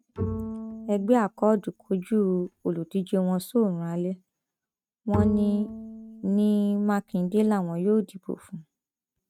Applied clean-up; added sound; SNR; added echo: neural mask model RNNoise.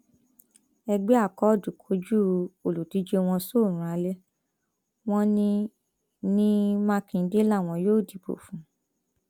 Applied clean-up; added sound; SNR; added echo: none; none; none; none.